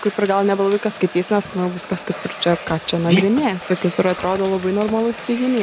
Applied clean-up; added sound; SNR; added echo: none; Domestic sounds, home sounds + Dog; 10 dB; none.